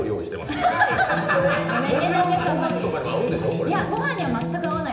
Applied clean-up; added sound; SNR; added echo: none; Electric guitar; 7 dB; reverberation time 0.8 s.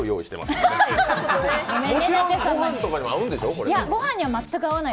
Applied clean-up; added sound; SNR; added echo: none; none; none; none.